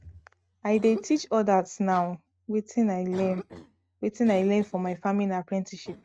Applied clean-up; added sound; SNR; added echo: neural mask model RNNoise.